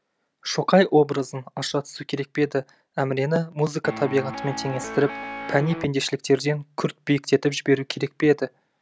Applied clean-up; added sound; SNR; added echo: none; Guitar; 9 dB; none.